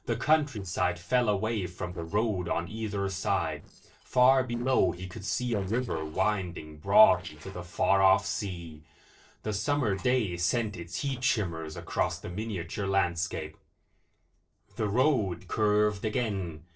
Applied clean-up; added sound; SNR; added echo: neural separator model SepFormer DNS4.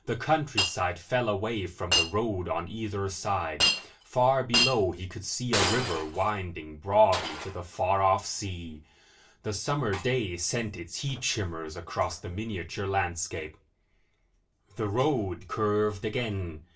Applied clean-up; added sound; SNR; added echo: none; Shatter; 6 dB; reverberation time 0.2 s.